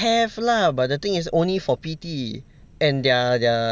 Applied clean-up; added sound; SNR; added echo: none; none; none; none.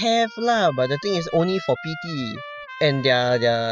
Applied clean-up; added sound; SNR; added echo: classical method spectral subtraction.